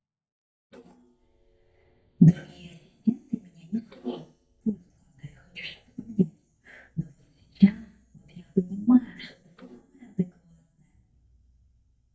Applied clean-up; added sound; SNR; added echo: neural mask model DeepFilterNet 3.